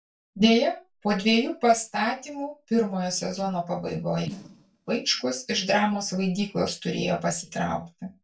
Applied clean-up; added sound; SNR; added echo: neural mask model DeepFilterNet 3.